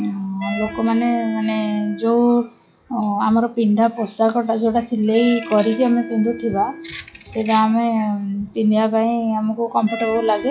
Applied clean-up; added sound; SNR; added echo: classical method log-MMSE.